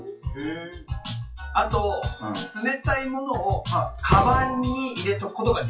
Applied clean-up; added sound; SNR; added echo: classical method WPE with log-MMSE.